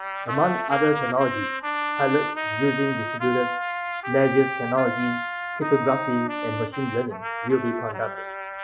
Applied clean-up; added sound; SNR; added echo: classical method log-MMSE.